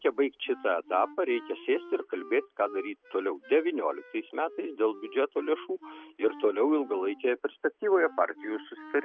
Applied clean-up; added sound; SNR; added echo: none; Wind instrument, woodwind instrument; 19 dB; none.